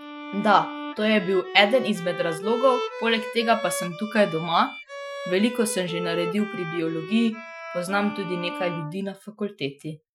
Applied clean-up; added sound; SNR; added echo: classical method Wiener filter.